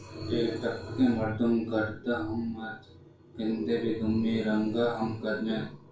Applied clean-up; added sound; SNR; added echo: none; none; none; reverberation time 0.3 s.